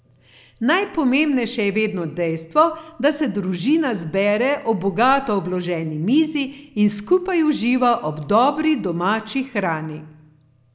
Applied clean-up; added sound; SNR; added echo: none; none; none; none.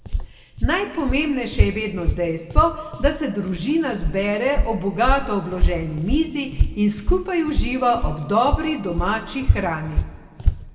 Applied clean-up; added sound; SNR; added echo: none; Walk, footsteps; 1 dB; reverberation time 1.6 s.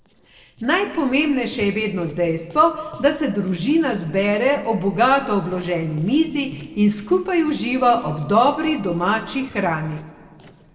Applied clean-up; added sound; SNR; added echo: neural separator model SepFormer DNS4.